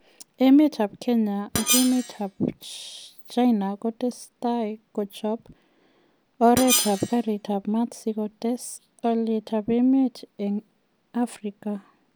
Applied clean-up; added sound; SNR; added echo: none; Screech; 4 dB; none.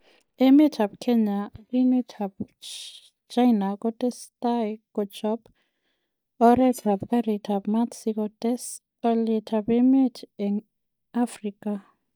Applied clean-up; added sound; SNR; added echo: neural mask model DeepFilterNet 3.